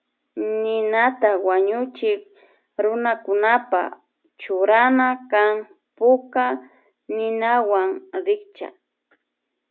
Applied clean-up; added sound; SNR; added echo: none; none; none; none.